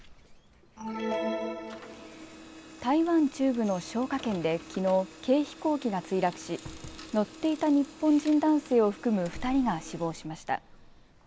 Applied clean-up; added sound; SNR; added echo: none; Printer + Doorbell; 17 dB; none.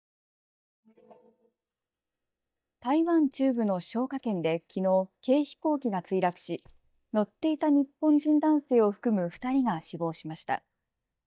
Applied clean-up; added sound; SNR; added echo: neural mask model DeepFilterNet 3.